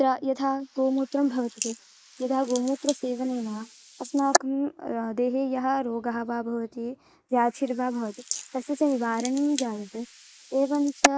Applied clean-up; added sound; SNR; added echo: neural mask model Resemble Enhance denoiser.